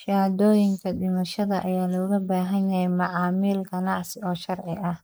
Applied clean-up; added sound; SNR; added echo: neural mask model Resemble Enhance denoiser.